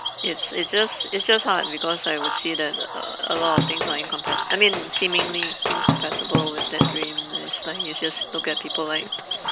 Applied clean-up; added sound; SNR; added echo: none; Cricket / Frog + Drum / Drum kit; 0 dB; none.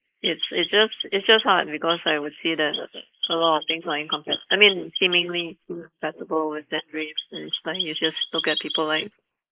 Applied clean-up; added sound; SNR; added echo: neural mask model Resemble Enhance denoiser.